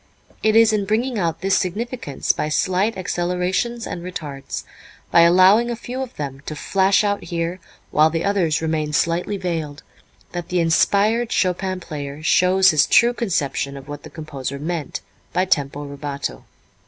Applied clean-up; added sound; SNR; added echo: none; none; none; none.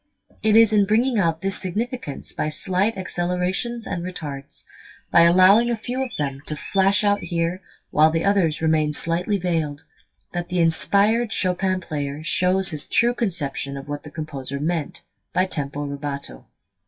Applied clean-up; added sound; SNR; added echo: classical method WPE with log-MMSE.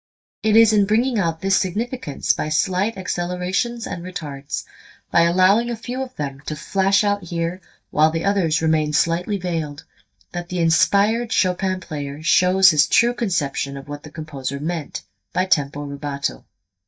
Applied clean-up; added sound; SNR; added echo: neural mask model DeepFilterNet 3.